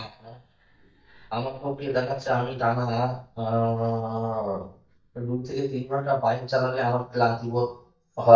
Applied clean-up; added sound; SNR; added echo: neural mask model DeepFilterNet 3.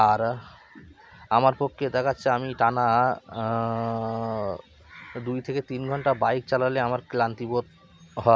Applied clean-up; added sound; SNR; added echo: none; none; none; none.